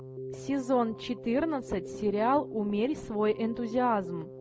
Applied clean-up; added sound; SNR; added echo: none; Keyboard (musical); 12 dB; none.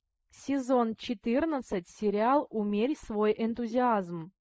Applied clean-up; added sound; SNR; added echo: neural mask model Resemble Enhance denoiser.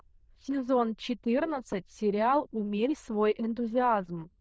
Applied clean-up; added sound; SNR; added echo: neural diffusion model UNIVERSE++.